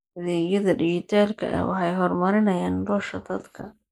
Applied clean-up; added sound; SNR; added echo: neural mask model Resemble Enhance denoiser.